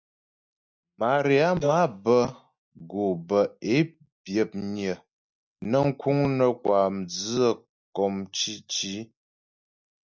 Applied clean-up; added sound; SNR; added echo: neural mask model DeepFilterNet 3.